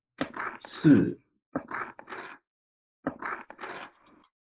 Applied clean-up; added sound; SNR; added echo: neural mask model Resemble Enhance denoiser.